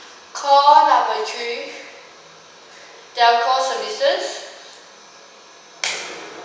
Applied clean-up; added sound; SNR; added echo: none; none; none; reverberation time 1.1 s.